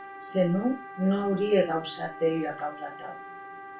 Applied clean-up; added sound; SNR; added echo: none; Wind instrument, woodwind instrument; 14 dB; reverberation time 0.2 s.